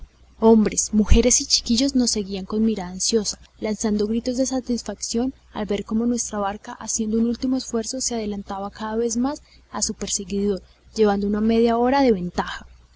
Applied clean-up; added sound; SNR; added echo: none; none; none; none.